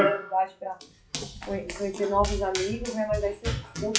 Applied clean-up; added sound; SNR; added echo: classical method WPE with log-MMSE.